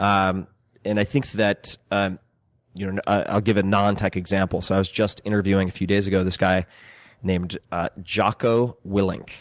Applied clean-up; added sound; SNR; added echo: none; none; none; none.